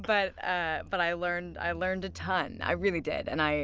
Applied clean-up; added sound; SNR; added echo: none; Engine / Car; 16 dB; none.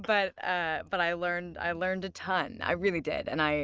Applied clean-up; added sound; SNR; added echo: neural mask model RNNoise.